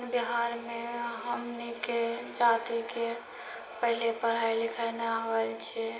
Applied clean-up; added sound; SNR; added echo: none; none; none; reverberation time 0.8 s.